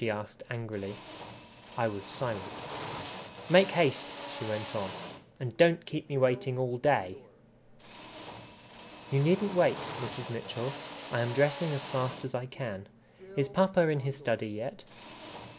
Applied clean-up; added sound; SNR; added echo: none; Drill; 12 dB; none.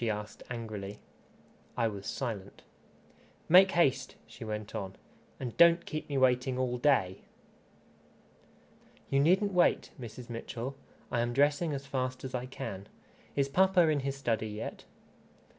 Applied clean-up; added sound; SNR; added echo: none; none; none; none.